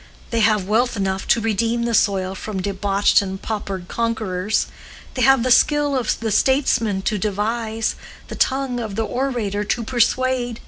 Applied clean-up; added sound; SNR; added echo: none; none; none; none.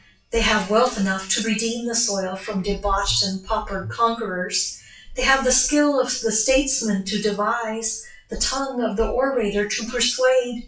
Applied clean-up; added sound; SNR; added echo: classical method WPE with log-MMSE.